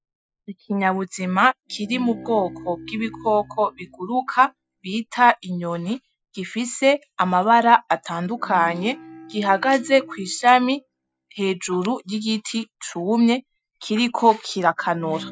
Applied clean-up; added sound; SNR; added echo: classical method Wiener filter.